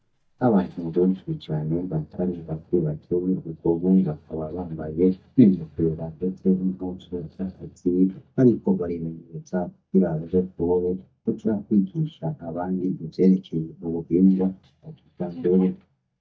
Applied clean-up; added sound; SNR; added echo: neural mask model DeepFilterNet 3.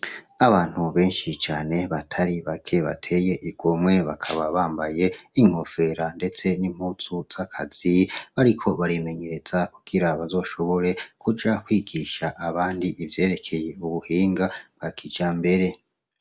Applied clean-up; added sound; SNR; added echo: none; none; none; none.